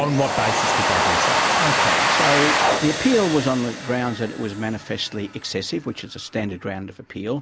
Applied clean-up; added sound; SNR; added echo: none; Domestic sounds, home sounds; -1 dB; none.